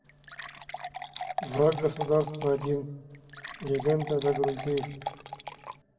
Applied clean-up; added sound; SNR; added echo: none; Fill (with liquid) / Water; 9 dB; reverberation time 1.0 s.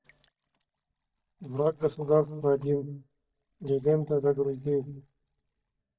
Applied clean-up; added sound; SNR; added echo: neural mask model DeepFilterNet 3.